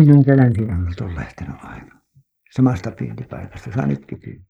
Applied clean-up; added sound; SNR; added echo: neural mask model Resemble Enhance denoiser.